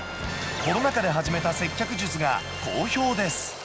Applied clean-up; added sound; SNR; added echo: none; Waves, surf; 12 dB; none.